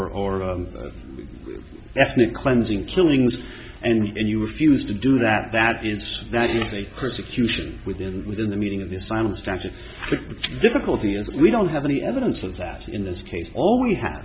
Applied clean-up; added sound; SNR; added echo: none; none; none; none.